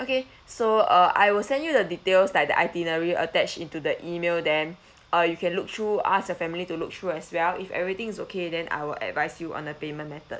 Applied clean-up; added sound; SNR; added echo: none; none; none; none.